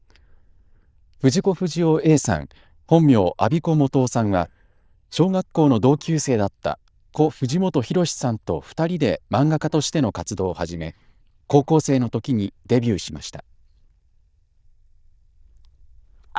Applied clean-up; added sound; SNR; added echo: neural diffusion model UNIVERSE++.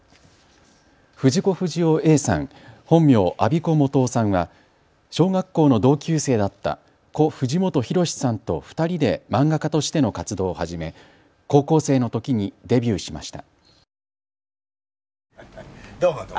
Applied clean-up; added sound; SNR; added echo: none; none; none; none.